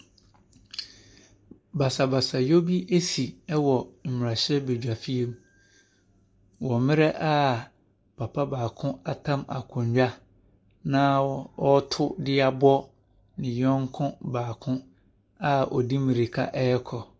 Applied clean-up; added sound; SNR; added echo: none; none; none; none.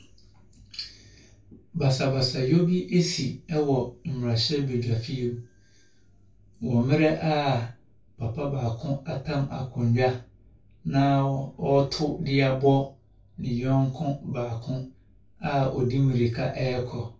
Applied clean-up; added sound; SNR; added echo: none; none; none; reverberation time 0.2 s.